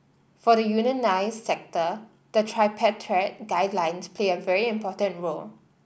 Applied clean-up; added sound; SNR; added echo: none; none; none; none.